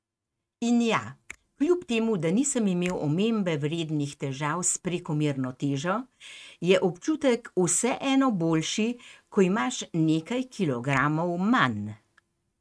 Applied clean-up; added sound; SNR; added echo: neural mask model RNNoise.